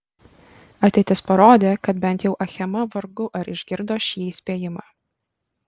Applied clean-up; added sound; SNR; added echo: none; none; none; none.